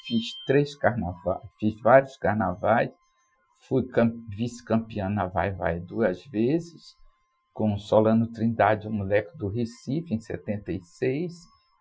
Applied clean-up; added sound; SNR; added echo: classical method Wiener filter.